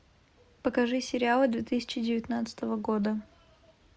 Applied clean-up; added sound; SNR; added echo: none; none; none; none.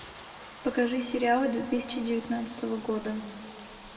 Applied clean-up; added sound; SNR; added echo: none; Bathtub (filling or washing); 14 dB; reverberation time 1.6 s.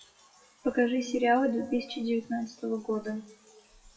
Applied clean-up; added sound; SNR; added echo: classical method WPE with log-MMSE.